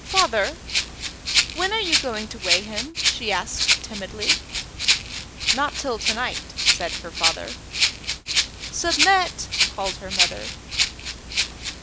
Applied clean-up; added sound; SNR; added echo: none; Rattle (instrument); -4 dB; none.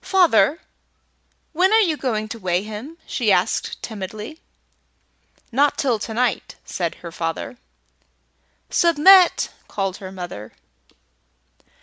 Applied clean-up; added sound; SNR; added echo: none; none; none; none.